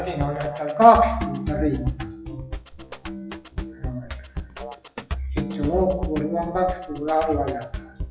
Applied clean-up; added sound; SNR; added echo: classical method WPE with log-MMSE.